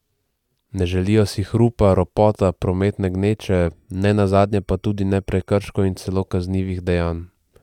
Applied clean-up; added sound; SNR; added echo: neural mask model DeepFilterNet 3.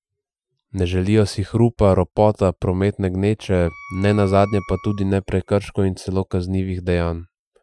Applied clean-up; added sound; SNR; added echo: classical method Wiener filter.